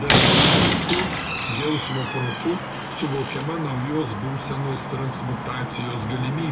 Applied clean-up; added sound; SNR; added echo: none; Slam; -3 dB; reverberation time 0.5 s.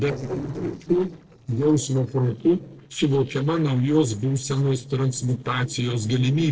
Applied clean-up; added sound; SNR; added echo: neural separator model SepFormer DNS4.